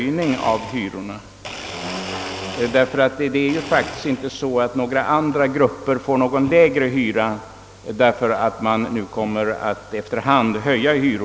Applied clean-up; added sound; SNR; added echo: none; Domestic sounds, home sounds; 16 dB; none.